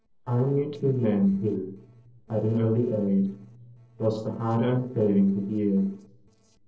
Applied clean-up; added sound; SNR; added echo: neural separator model SepFormer DNS4.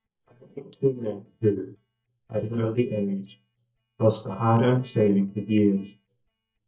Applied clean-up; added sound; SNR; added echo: neural mask model DeepFilterNet 3.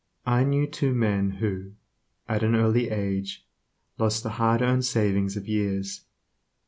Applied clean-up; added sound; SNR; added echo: none; none; none; none.